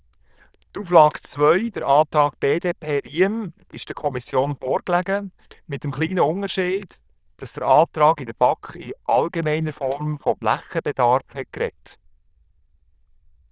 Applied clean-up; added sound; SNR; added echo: neural diffusion model UNIVERSE++.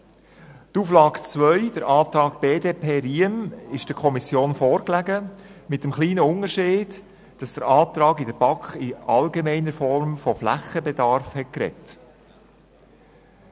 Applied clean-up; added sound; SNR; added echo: none; none; none; none.